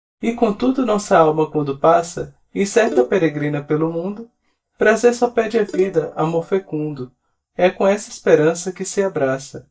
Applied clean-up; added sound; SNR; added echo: neural mask model DeepFilterNet 3.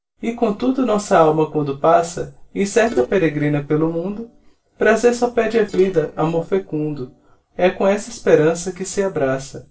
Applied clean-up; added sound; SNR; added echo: neural separator model SepFormer DNS4.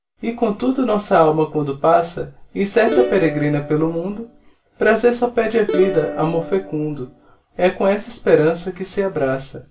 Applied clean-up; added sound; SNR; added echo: none; Plucked string instrument; 6 dB; reverberation time 0.3 s.